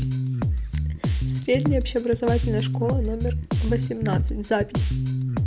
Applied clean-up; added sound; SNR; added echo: none; Bass guitar; -3 dB; none.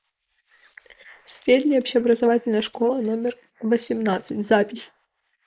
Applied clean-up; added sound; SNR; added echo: neural mask model Resemble Enhance denoiser.